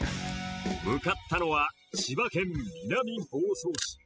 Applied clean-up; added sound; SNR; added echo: classical method spectral subtraction.